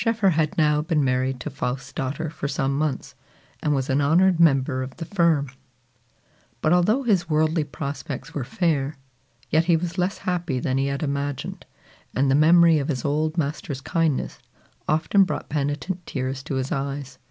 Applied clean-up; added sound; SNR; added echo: none; none; none; none.